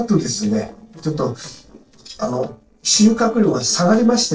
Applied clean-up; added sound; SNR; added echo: neural separator model SepFormer DNS4.